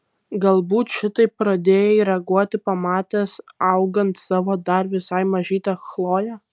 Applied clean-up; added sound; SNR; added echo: none; none; none; none.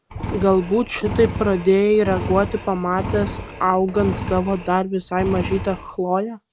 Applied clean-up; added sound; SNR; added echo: none; Engine; 9 dB; none.